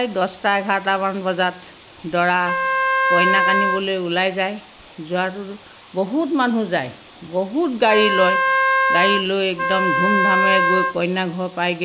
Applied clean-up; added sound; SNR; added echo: none; Wind instrument, woodwind instrument; -3 dB; none.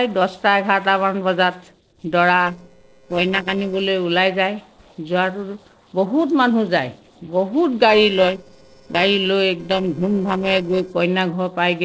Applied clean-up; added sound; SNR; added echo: neural separator model SepFormer DNS4.